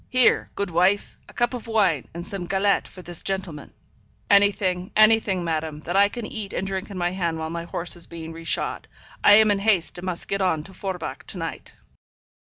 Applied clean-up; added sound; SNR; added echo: none; none; none; none.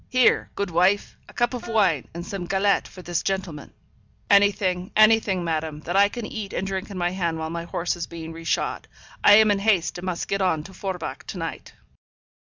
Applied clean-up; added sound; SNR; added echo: none; Wind instrument, woodwind instrument; 16 dB; none.